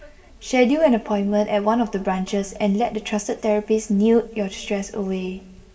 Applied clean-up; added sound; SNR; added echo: none; none; none; reverberation time 1.8 s.